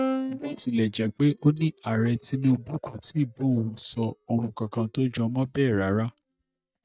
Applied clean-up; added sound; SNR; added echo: neural mask model DeepFilterNet 3.